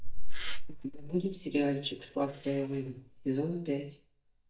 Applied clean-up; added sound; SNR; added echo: neural mask model DeepFilterNet 3.